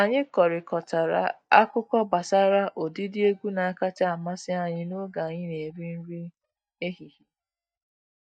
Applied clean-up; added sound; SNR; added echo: neural mask model DeepFilterNet 3.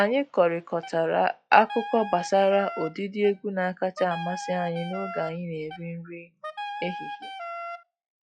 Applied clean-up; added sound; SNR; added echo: classical method log-MMSE.